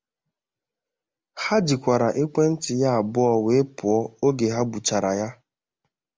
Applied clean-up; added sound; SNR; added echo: none; none; none; none.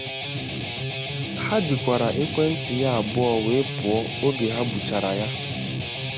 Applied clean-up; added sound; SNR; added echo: none; Guitar; 1 dB; none.